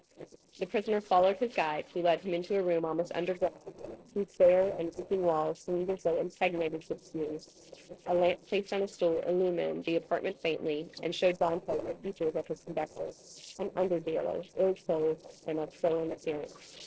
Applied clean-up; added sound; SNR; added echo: neural separator model SepFormer DNS4.